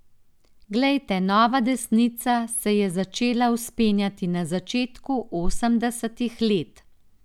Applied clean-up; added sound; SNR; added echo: none; none; none; none.